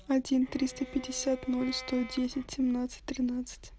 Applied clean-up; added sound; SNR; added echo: none; Bowed string instrument; 17 dB; none.